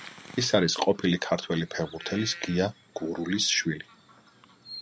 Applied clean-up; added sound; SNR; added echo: none; Bird vocalization, bird call, bird song; 19 dB; none.